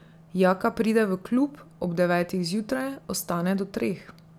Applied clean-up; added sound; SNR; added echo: none; none; none; none.